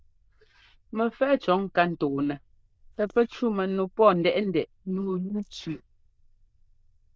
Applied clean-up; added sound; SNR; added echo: neural diffusion model UNIVERSE++.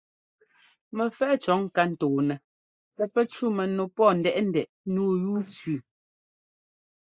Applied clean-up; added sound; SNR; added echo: neural mask model Resemble Enhance denoiser.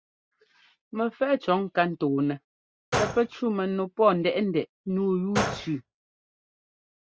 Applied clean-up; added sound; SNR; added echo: none; Gunshot, gunfire; 7 dB; none.